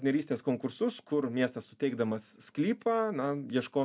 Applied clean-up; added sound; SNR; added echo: none; none; none; none.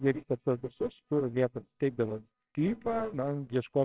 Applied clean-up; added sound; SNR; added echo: neural separator model SepFormer WHAMR!.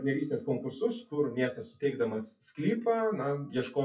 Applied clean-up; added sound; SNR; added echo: classical method WPE with log-MMSE.